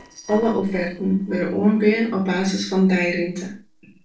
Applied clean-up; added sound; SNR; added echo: neural separator model SepFormer DNS4.